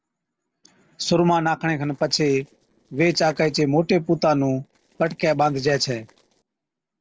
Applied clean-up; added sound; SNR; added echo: neural separator model SepFormer DNS4.